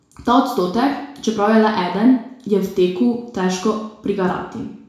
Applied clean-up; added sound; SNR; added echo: none; none; none; reverberation time 0.6 s.